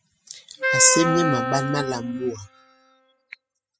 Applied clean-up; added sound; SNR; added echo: classical method spectral subtraction.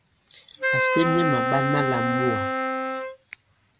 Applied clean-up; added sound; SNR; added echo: none; Wind instrument, woodwind instrument; 0 dB; none.